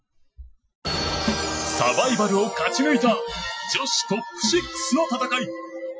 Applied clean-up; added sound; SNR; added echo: classical method Wiener filter.